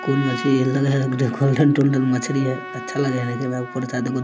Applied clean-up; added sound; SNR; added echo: none; Trumpet; 14 dB; none.